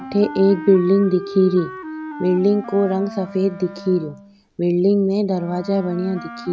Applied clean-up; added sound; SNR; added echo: none; Wind instrument, woodwind instrument; 14 dB; none.